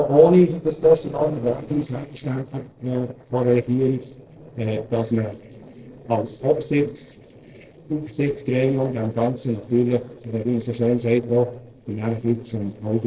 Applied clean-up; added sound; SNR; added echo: neural separator model SepFormer DNS4.